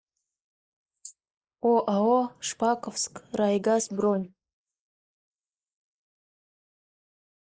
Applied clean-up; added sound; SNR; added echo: neural mask model Resemble Enhance denoiser.